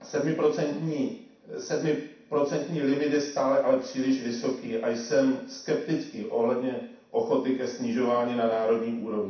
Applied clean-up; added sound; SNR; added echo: none; none; none; reverberation time 0.6 s.